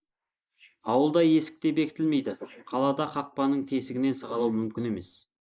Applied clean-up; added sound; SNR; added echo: neural mask model Resemble Enhance denoiser.